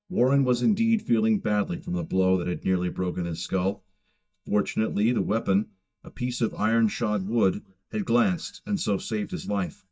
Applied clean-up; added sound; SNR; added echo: neural mask model DeepFilterNet 3.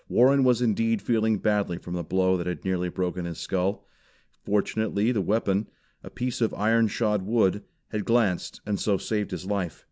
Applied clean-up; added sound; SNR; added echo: none; none; none; none.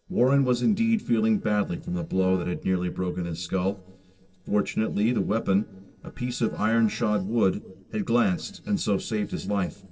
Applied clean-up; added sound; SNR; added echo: neural separator model SepFormer DNS4.